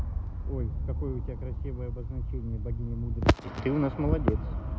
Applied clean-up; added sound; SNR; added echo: none; none; none; none.